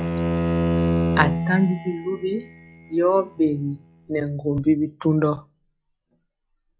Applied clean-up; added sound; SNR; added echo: classical method log-MMSE.